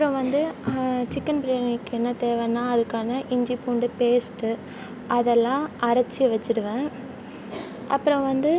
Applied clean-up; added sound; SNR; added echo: none; none; none; none.